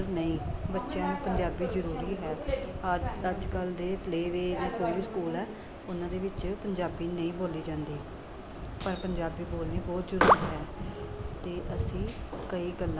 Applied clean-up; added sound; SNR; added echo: none; none; none; none.